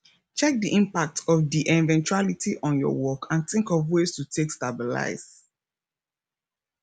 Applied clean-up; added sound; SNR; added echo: none; none; none; none.